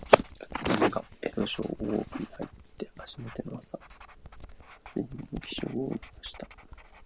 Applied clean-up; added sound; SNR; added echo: none; Writing; 16 dB; none.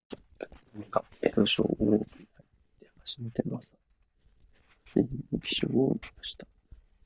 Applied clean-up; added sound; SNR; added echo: neural mask model DeepFilterNet 3.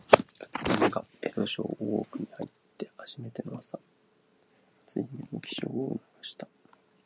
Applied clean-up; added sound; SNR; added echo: none; none; none; none.